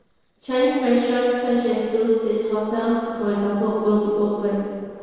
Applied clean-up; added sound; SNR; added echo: neural separator model SepFormer DNS4.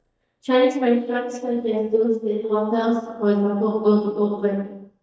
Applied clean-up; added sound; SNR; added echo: neural mask model DeepFilterNet 3.